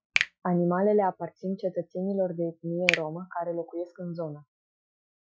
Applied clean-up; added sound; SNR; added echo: classical method Wiener filter.